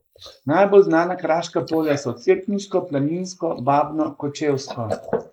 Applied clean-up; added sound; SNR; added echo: neural mask model Resemble Enhance denoiser.